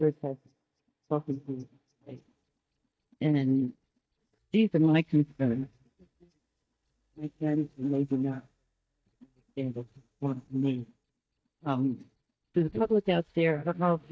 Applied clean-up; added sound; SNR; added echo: neural mask model DeepFilterNet 3.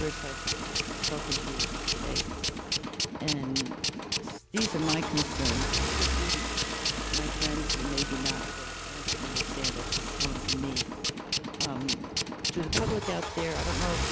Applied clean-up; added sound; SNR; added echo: none; Engine starting / Car + Tools; -5 dB; none.